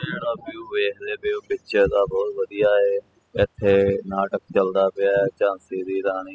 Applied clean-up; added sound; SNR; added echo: classical method spectral subtraction.